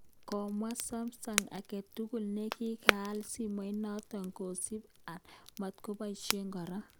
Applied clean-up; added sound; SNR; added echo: none; Crackle; 1 dB; none.